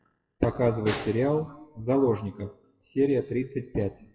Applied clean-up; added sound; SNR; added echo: classical method WPE with log-MMSE.